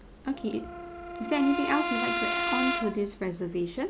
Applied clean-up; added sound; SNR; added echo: none; Brass instrument; 3 dB; none.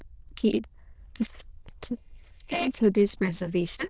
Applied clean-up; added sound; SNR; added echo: neural diffusion model UNIVERSE++.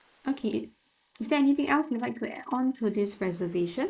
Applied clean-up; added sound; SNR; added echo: neural mask model Resemble Enhance denoiser.